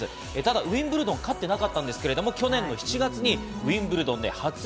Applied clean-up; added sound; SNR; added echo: none; none; none; none.